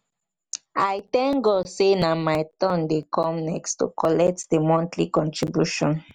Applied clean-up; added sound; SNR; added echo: none; none; none; none.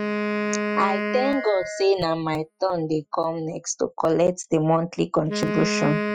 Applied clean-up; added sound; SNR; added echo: classical method Wiener filter.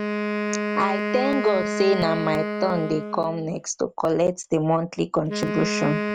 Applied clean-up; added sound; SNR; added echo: none; Wind instrument, woodwind instrument; 4 dB; none.